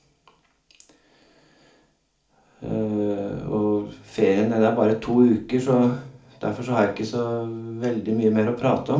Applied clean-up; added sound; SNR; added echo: none; none; none; reverberation time 0.4 s.